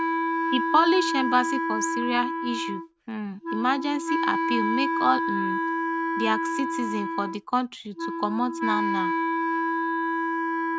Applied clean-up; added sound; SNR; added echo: none; Wind instrument, woodwind instrument; -1 dB; none.